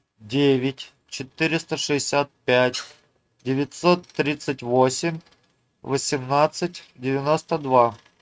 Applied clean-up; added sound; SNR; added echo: neural mask model RNNoise.